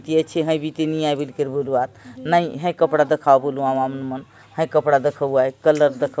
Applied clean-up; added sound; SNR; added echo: none; none; none; none.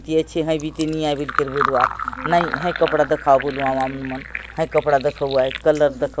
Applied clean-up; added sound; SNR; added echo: none; Fill (with liquid); 8 dB; none.